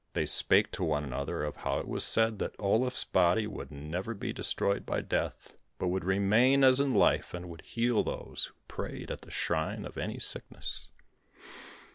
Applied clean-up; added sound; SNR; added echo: none; none; none; none.